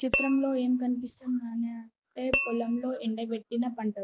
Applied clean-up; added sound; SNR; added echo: none; Tap / Glass; 5 dB; none.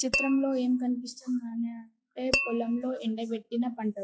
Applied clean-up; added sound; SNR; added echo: classical method log-MMSE.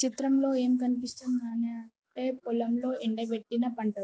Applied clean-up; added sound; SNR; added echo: none; none; none; none.